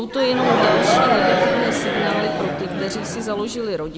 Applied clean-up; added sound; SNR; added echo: none; Crowd; -4 dB; none.